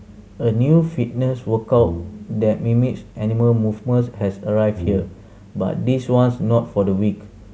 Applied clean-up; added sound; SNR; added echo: none; Brass instrument; 10 dB; none.